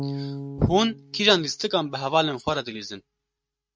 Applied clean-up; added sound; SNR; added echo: neural mask model RNNoise.